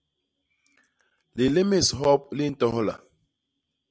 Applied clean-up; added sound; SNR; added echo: none; none; none; none.